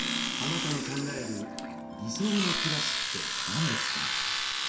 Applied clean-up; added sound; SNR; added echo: none; Domestic sounds, home sounds; -2 dB; reverberation time 0.7 s.